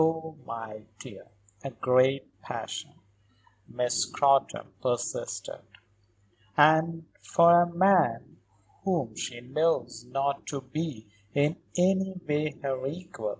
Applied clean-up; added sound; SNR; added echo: none; none; none; none.